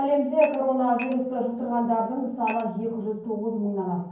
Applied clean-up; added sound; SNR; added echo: none; Dishes, pots, and pans / Glass; 14 dB; reverberation time 0.9 s.